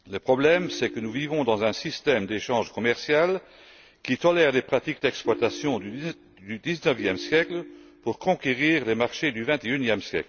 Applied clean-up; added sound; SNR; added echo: none; Ringtone; 15 dB; none.